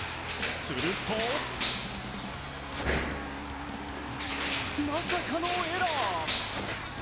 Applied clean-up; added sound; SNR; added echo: none; Crushing; -2 dB; none.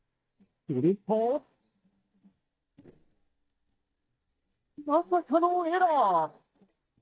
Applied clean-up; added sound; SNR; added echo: neural mask model DeepFilterNet 3.